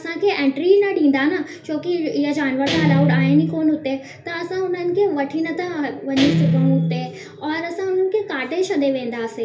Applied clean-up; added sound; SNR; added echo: none; Guitar; 2 dB; reverberation time 0.3 s.